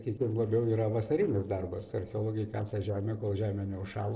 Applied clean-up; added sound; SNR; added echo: neural separator model SepFormer DNS4.